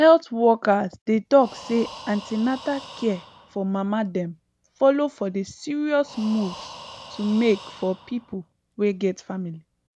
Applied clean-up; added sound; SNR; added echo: none; Breathing; 20 dB; none.